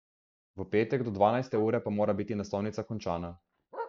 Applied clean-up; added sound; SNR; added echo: neural mask model DeepFilterNet 3.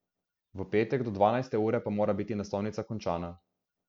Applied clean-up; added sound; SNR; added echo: none; none; none; none.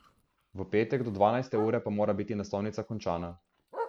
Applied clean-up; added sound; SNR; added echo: none; Bark; 15 dB; none.